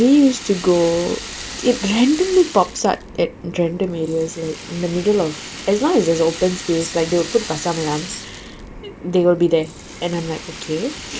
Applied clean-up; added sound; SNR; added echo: none; Tambourine + Rattle (instrument); 14 dB; none.